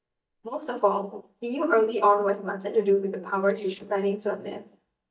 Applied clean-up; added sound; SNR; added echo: neural mask model DeepFilterNet 3.